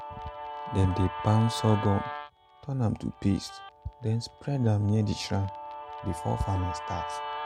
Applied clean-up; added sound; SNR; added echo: none; Guitar; 9 dB; none.